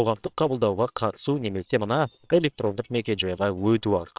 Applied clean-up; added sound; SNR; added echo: neural separator model SepFormer WHAMR!.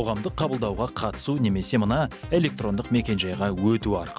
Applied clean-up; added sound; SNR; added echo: none; none; none; none.